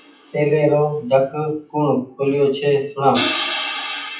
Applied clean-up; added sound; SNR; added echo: classical method WPE with log-MMSE.